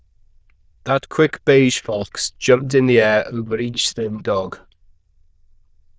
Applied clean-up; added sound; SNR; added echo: neural diffusion model UNIVERSE++.